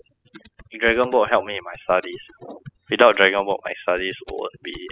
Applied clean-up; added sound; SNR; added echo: classical method spectral subtraction.